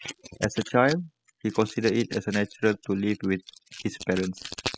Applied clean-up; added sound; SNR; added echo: classical method spectral subtraction.